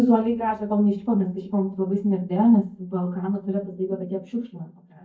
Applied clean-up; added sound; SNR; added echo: neural mask model DeepFilterNet 3.